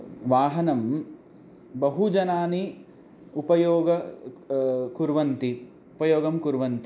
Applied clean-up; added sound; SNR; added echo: none; none; none; none.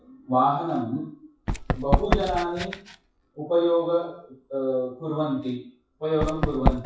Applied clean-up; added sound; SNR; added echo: classical method WPE with log-MMSE.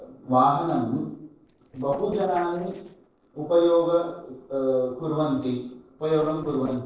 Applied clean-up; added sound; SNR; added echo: neural separator model SepFormer DNS4.